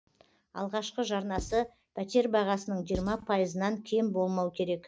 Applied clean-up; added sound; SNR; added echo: none; Writing; 11 dB; none.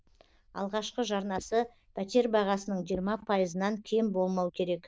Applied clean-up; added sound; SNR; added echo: neural diffusion model UNIVERSE++.